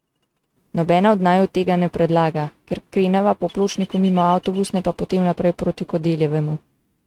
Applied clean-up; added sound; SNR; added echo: neural mask model RNNoise.